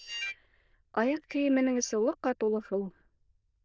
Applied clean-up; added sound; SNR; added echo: neural diffusion model UNIVERSE++.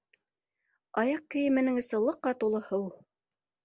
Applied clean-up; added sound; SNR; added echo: none; none; none; none.